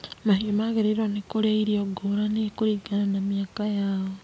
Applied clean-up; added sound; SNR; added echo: none; none; none; none.